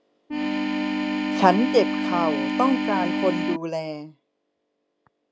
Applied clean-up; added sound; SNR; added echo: none; Organ; -1 dB; none.